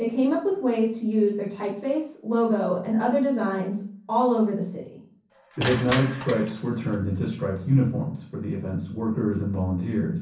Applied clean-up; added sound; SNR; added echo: none; Crushing; 12 dB; reverberation time 0.6 s.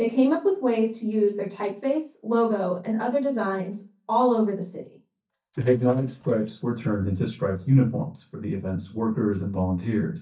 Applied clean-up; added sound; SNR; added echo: neural mask model DeepFilterNet 3.